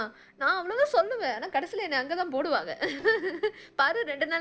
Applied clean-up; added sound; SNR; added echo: neural separator model SepFormer DNS4.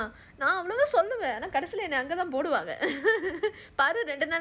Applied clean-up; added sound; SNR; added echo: none; none; none; none.